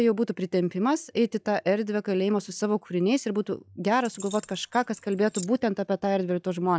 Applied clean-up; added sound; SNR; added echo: classical method log-MMSE.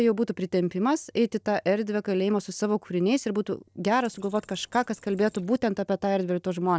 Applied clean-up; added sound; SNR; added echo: neural separator model SepFormer DNS4.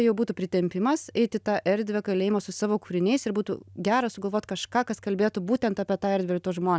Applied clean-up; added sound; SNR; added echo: none; none; none; none.